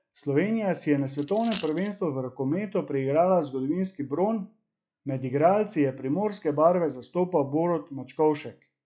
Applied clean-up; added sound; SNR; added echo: classical method log-MMSE.